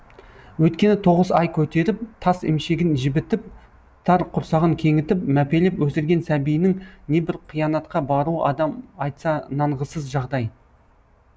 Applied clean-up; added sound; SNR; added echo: none; none; none; none.